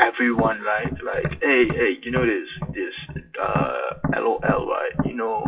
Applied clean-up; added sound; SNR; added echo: classical method WPE with log-MMSE.